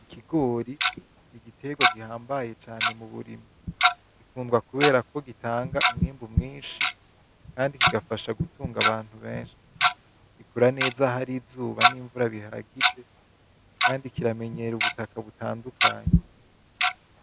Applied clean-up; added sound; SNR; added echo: none; Tick-tock; -3 dB; none.